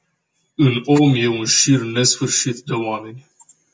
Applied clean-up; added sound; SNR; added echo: none; none; none; none.